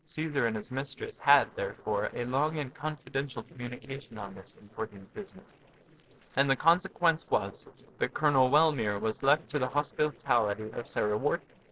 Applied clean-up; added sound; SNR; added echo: neural separator model SepFormer DNS4.